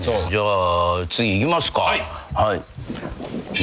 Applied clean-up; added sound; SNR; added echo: none; none; none; none.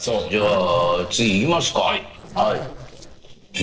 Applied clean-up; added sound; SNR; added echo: neural separator model SepFormer DNS4.